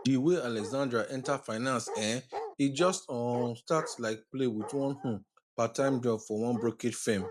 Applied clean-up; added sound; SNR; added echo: none; Bark; 14 dB; none.